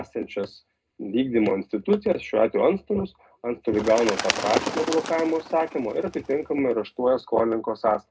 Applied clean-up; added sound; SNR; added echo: none; Bird; 8 dB; reverberation time 0.2 s.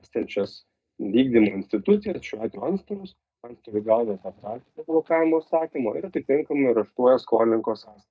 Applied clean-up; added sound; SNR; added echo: neural mask model DeepFilterNet 3.